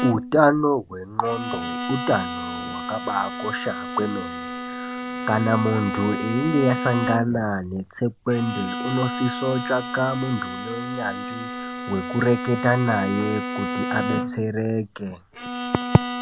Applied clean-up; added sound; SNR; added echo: none; Bowed string instrument; 6 dB; none.